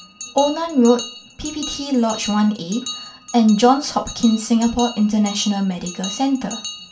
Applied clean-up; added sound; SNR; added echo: none; Bell; 14 dB; reverberation time 0.3 s.